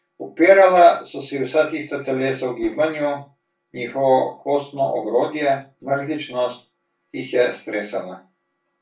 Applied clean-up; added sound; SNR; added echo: none; Whoosh, swoosh, swish; 18 dB; reverberation time 0.3 s.